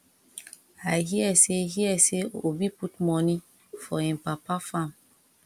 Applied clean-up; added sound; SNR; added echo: none; none; none; none.